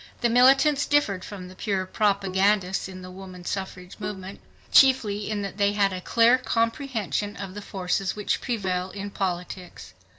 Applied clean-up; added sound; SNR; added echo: none; Bowed string instrument; 15 dB; none.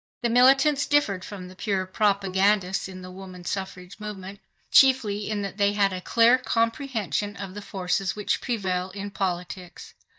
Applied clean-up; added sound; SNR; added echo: neural mask model DeepFilterNet 3.